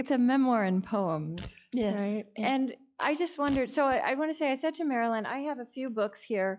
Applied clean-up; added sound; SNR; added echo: classical method log-MMSE.